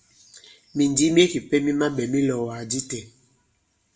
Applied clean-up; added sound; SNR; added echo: none; none; none; reverberation time 0.4 s.